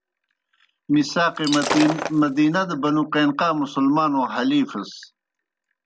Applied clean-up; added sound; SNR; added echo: none; Shatter; 6 dB; none.